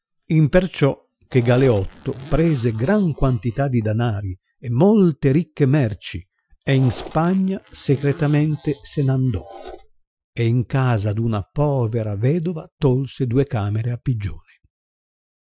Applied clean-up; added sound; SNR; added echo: classical method Wiener filter.